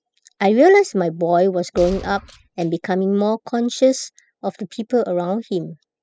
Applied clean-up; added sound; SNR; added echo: classical method spectral subtraction.